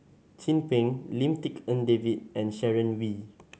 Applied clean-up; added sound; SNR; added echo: none; none; none; none.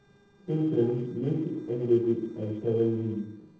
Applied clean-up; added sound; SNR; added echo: neural separator model SepFormer DNS4.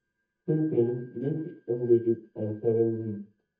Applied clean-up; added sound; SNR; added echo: neural mask model DeepFilterNet 3.